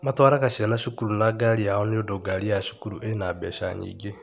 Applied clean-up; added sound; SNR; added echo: none; none; none; none.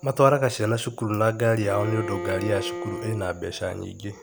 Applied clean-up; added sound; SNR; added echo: none; Bowed string instrument; 9 dB; none.